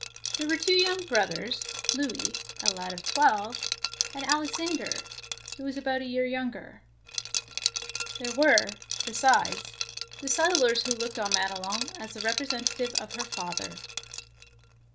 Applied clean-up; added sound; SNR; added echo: none; Liquid; 4 dB; none.